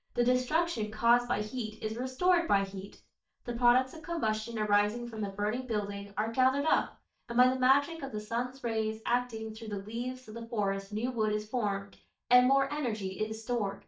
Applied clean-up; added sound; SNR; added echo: neural mask model DeepFilterNet 3.